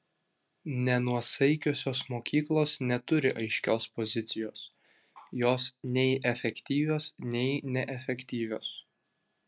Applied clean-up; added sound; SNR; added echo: none; none; none; none.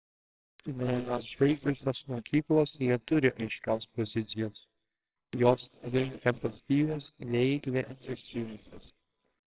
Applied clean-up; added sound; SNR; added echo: neural separator model SepFormer WHAMR!.